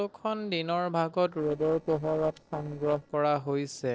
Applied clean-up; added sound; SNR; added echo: neural separator model SepFormer DNS4.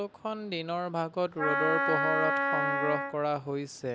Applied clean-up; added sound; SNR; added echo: none; Wind instrument, woodwind instrument; -3 dB; none.